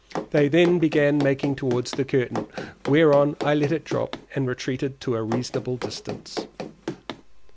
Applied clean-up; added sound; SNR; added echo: none; Run; 11 dB; none.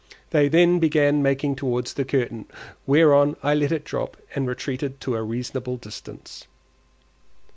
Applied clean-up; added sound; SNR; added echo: none; none; none; none.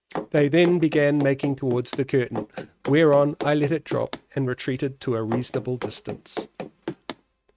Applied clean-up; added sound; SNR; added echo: neural mask model RNNoise.